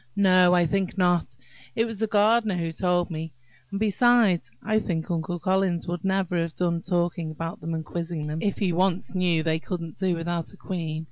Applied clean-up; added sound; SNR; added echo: none; none; none; none.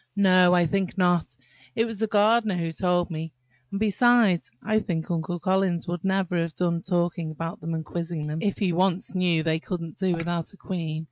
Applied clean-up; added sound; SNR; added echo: neural mask model RNNoise.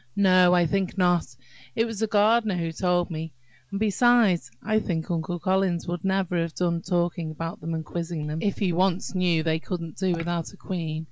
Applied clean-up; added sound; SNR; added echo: none; Drip / Water; 16 dB; none.